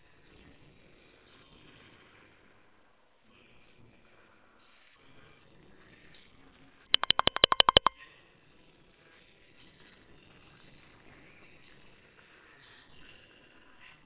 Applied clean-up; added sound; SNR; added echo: neural separator model SepFormer WHAMR!.